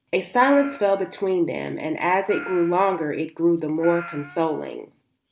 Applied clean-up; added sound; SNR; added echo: none; Meow; 17 dB; none.